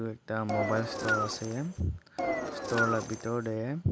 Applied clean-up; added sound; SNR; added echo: none; Engine; 1 dB; none.